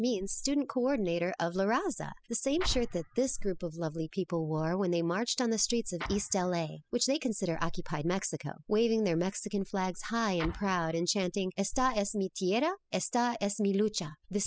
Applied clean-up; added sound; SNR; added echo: classical method spectral subtraction.